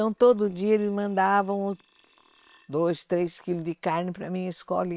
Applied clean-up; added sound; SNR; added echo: neural separator model SepFormer WHAM!.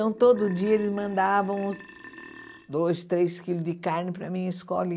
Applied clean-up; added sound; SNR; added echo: none; Burping, eructation; 19 dB; none.